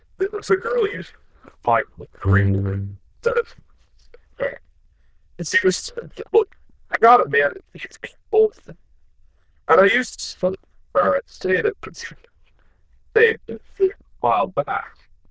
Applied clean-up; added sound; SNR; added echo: neural diffusion model UNIVERSE++.